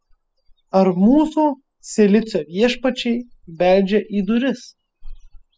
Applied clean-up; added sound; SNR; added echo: classical method spectral subtraction.